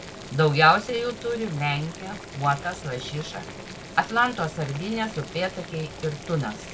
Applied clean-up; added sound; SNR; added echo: none; Boiling; 13 dB; none.